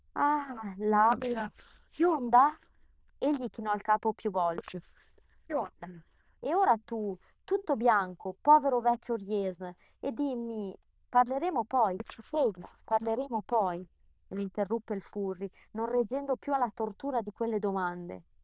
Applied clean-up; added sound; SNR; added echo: neural diffusion model UNIVERSE++.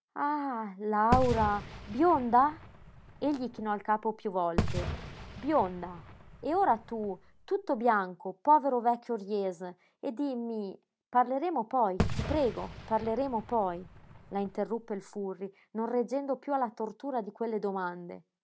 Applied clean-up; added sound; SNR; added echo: none; Fireworks; 7 dB; none.